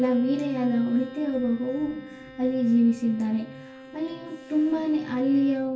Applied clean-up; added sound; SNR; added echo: none; Bowed string instrument; 17 dB; reverberation time 0.2 s.